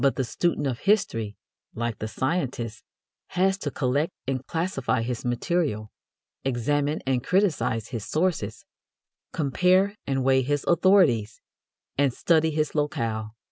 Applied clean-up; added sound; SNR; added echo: none; none; none; none.